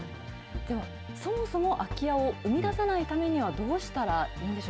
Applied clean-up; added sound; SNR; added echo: none; none; none; none.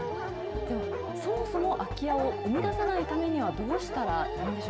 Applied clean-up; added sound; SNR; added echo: none; Dog; 4 dB; none.